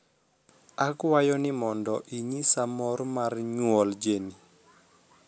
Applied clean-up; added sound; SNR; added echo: none; none; none; none.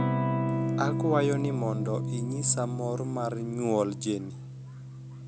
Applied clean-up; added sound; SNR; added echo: none; Electric guitar / Strum; 0 dB; none.